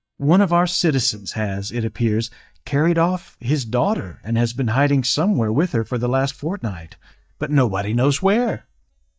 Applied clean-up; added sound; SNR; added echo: neural mask model DeepFilterNet 3.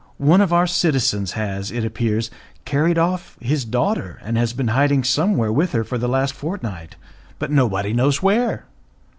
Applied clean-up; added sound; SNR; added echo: none; none; none; none.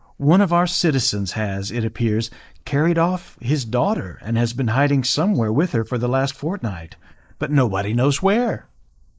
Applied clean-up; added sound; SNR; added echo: neural mask model Resemble Enhance denoiser.